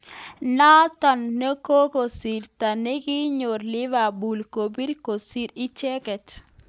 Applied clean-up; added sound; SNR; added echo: none; none; none; none.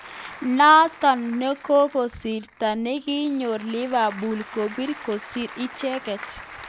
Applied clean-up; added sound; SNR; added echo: none; Applause / Crowd; 18 dB; none.